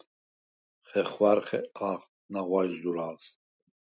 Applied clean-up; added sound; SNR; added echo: none; none; none; none.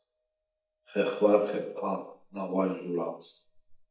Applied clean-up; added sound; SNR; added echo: neural mask model DeepFilterNet 3.